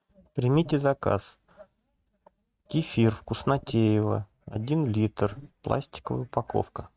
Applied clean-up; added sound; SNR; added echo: neural mask model RNNoise.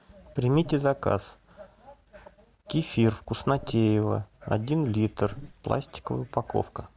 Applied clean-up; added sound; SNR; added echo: none; Buzz; 15 dB; none.